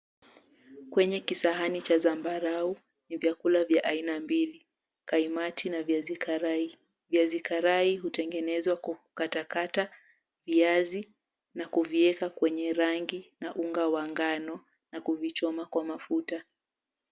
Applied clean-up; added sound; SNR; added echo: none; none; none; none.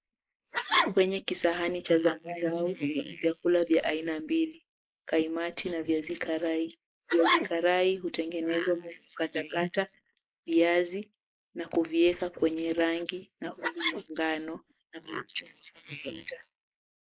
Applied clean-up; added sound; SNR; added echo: neural mask model Resemble Enhance denoiser.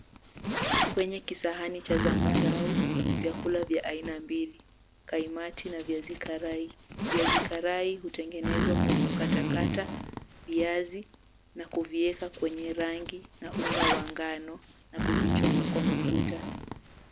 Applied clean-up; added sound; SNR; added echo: none; Zipper (clothing); -3 dB; none.